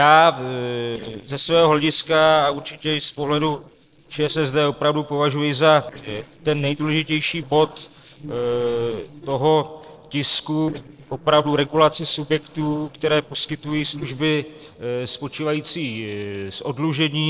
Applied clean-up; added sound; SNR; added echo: neural separator model SepFormer DNS4.